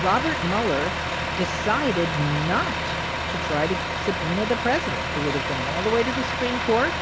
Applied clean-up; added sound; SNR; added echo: none; Truck; 1 dB; none.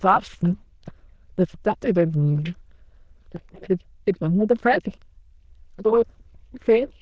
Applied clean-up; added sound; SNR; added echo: neural diffusion model UNIVERSE++.